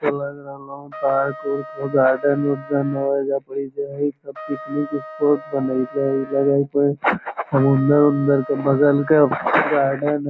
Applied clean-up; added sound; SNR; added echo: none; Trumpet; 18 dB; none.